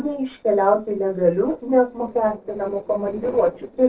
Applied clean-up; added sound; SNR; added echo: neural separator model SepFormer DNS4.